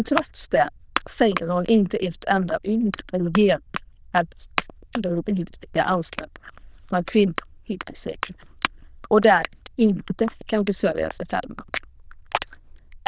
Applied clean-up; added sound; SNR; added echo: neural diffusion model UNIVERSE++.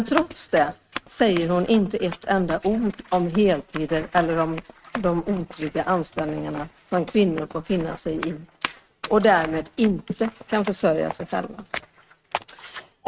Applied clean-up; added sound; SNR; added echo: neural mask model RNNoise.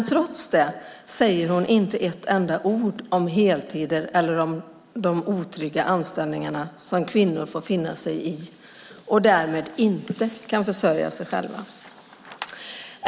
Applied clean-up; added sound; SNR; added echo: none; none; none; none.